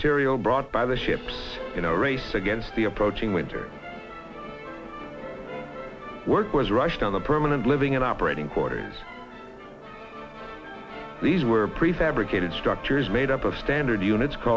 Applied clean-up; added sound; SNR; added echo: none; none; none; none.